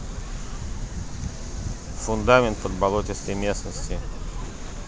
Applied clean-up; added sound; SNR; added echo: none; Church bell; 6 dB; none.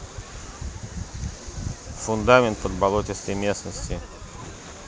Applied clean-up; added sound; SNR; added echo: none; none; none; none.